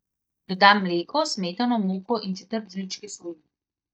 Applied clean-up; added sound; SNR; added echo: neural mask model DeepFilterNet 3.